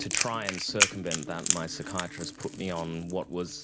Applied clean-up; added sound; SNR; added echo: none; Crackle; -1 dB; none.